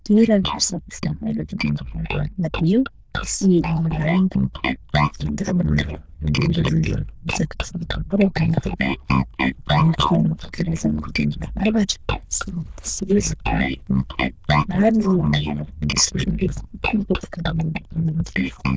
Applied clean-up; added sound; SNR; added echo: neural diffusion model UNIVERSE++.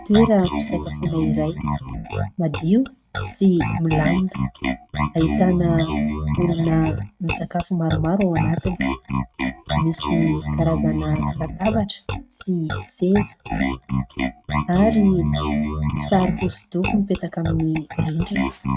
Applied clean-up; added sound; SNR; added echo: neural mask model RNNoise.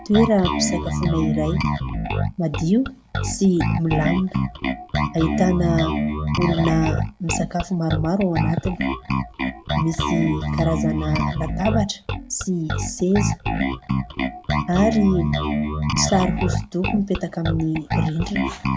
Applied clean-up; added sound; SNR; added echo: none; Bass guitar; 1 dB; none.